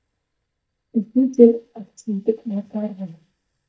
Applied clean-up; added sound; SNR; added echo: neural mask model DeepFilterNet 3.